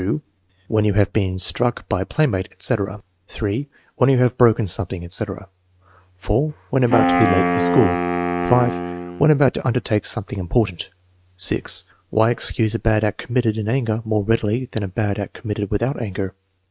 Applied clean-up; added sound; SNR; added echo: neural mask model RNNoise.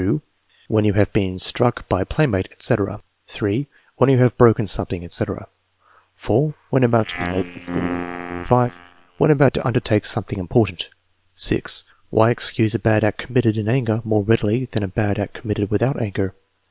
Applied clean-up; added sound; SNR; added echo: neural separator model SepFormer WHAM!.